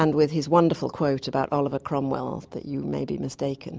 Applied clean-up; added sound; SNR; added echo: none; none; none; none.